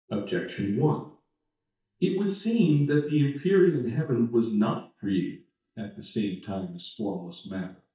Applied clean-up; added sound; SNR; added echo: neural mask model DeepFilterNet 3.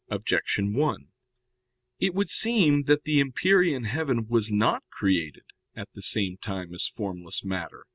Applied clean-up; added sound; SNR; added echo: none; none; none; none.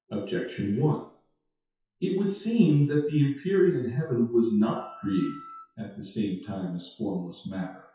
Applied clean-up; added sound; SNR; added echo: classical method WPE with log-MMSE.